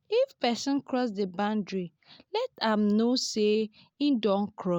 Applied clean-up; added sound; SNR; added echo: none; none; none; none.